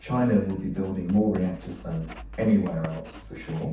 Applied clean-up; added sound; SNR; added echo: none; Writing; 16 dB; reverberation time 0.7 s.